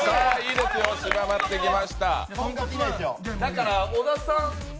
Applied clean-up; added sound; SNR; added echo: none; none; none; none.